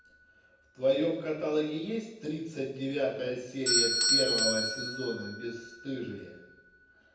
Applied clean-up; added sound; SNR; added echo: none; Bell / Doorbell; 1 dB; reverberation time 0.9 s.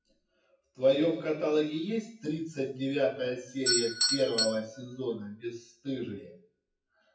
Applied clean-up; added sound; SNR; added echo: classical method WPE with log-MMSE.